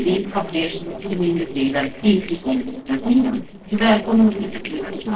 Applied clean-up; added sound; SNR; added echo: neural separator model SepFormer DNS4.